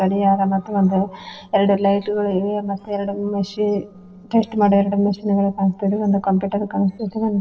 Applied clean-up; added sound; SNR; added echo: neural separator model SepFormer DNS4.